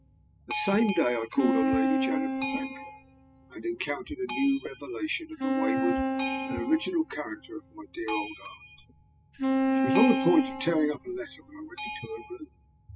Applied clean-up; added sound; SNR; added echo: classical method spectral subtraction.